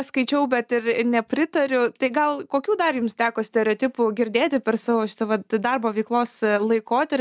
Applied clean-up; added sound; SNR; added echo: none; none; none; none.